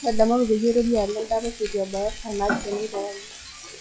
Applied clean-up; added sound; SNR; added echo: classical method log-MMSE.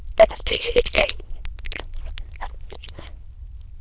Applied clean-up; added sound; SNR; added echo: neural diffusion model UNIVERSE++.